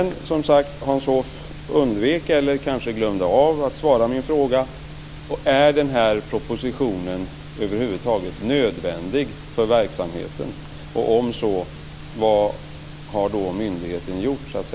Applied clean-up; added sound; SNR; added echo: none; none; none; none.